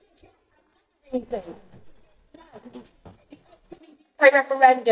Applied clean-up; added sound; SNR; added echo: neural mask model DeepFilterNet 3.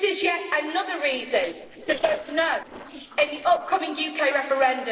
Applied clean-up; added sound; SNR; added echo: neural separator model SepFormer DNS4.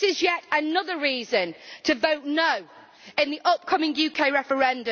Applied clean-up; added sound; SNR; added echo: none; none; none; none.